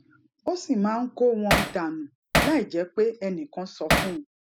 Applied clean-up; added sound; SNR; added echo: none; Hammer; -3 dB; none.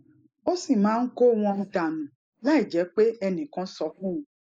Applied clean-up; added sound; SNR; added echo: neural mask model Resemble Enhance denoiser.